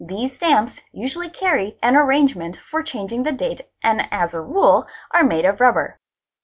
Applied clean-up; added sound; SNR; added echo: none; none; none; none.